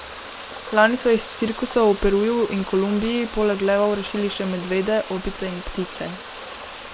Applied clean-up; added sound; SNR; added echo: none; Water; 14 dB; none.